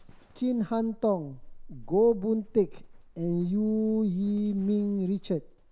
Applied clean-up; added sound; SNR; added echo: none; Livestock, farm animals, working animals; 18 dB; none.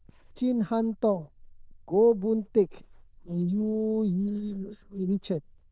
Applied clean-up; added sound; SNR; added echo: neural diffusion model UNIVERSE++.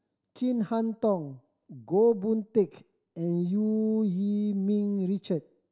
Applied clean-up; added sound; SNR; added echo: none; none; none; none.